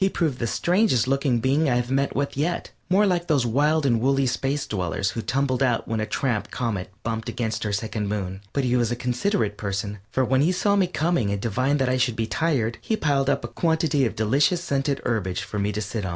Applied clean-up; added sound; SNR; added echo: none; none; none; none.